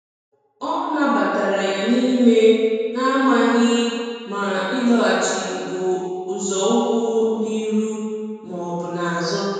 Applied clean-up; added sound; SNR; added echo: none; none; none; reverberation time 1.9 s.